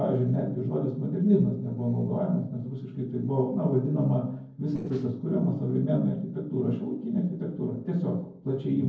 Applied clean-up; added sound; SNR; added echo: neural separator model SepFormer DNS4.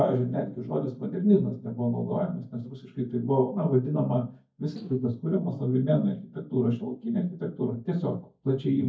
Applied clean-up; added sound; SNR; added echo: neural mask model DeepFilterNet 3.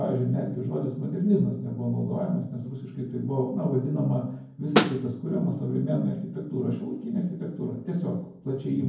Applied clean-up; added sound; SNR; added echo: none; Snare drum; -4 dB; reverberation time 0.9 s.